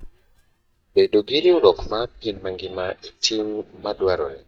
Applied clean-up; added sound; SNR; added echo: neural mask model DeepFilterNet 3.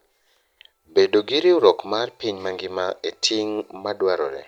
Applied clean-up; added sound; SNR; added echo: none; none; none; none.